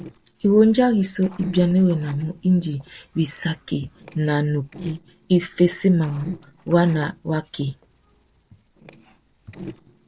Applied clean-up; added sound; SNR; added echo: neural separator model SepFormer DNS4.